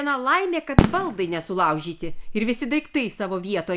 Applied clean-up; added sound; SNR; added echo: none; Fireworks; 2 dB; none.